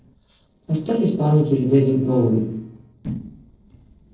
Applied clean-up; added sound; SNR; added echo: neural separator model SepFormer DNS4.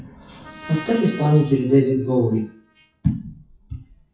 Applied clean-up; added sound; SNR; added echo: classical method WPE with log-MMSE.